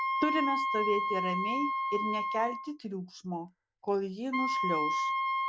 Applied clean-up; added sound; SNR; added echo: none; Wind instrument, woodwind instrument; -2 dB; none.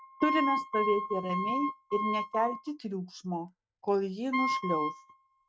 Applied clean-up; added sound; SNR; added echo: neural mask model RNNoise.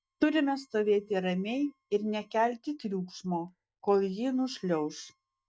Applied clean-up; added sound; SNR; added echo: neural mask model DeepFilterNet 3.